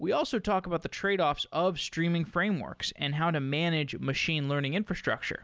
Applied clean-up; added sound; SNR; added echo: none; none; none; none.